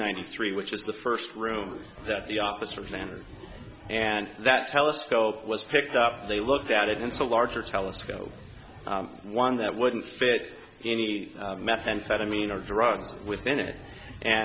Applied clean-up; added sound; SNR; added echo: none; none; none; none.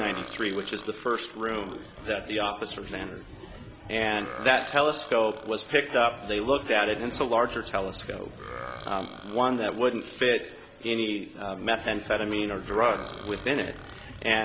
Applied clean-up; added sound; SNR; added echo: none; Burping, eructation; 17 dB; none.